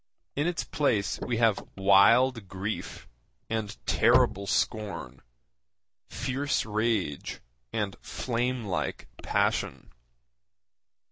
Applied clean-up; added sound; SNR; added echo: none; Slam / Car; 6 dB; none.